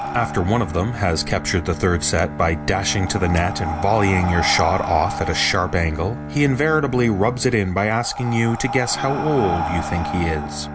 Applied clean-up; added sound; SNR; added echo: none; Bowed string instrument + Breathing; 8 dB; none.